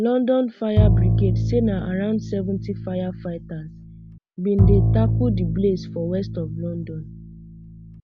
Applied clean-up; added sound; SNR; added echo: none; Bowed string instrument; -2 dB; none.